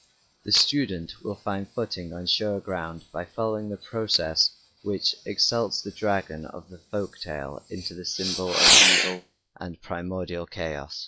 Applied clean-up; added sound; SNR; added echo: classical method log-MMSE.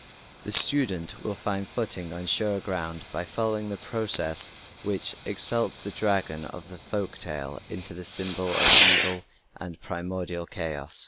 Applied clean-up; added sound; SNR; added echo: none; Fireworks; 0 dB; none.